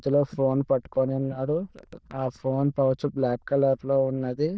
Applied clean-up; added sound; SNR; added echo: neural diffusion model UNIVERSE++.